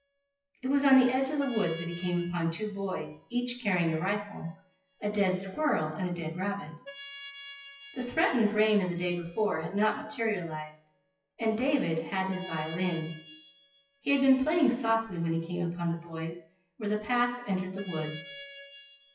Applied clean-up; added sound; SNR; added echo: classical method WPE with log-MMSE.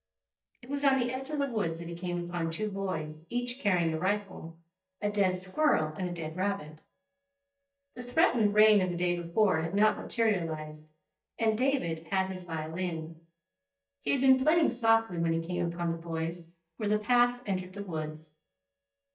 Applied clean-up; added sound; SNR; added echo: neural mask model DeepFilterNet 3.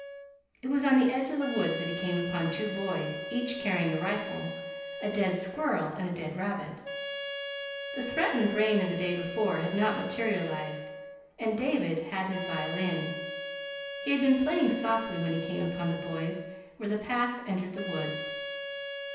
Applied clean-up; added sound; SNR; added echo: none; Wind instrument, woodwind instrument; 8 dB; reverberation time 0.9 s.